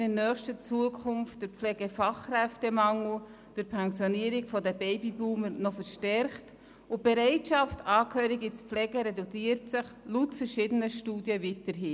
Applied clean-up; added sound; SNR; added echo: none; none; none; none.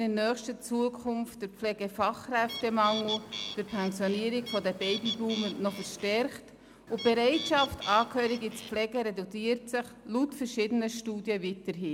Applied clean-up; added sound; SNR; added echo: none; Bird; 9 dB; none.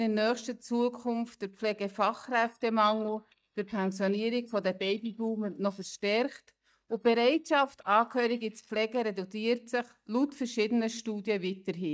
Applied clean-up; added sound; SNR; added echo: neural mask model DeepFilterNet 3.